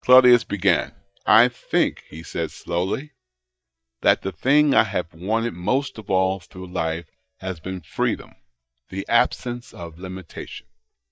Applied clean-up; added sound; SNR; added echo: neural mask model DeepFilterNet 3.